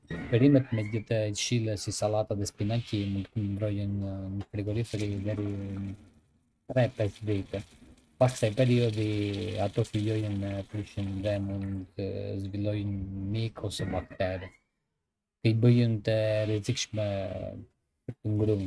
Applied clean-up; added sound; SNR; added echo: neural mask model RNNoise.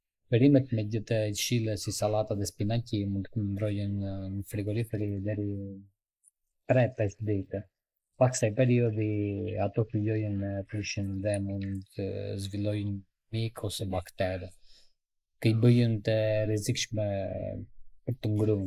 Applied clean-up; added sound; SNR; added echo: neural mask model Resemble Enhance denoiser.